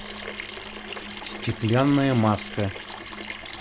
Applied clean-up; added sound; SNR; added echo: none; Sink (filling or washing) / Water tap, faucet; 11 dB; none.